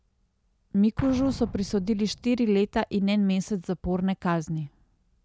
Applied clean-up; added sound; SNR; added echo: none; Explosion; 17 dB; none.